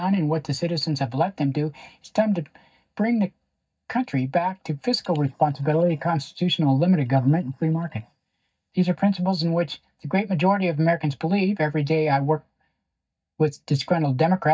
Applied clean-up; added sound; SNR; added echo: neural mask model DeepFilterNet 3.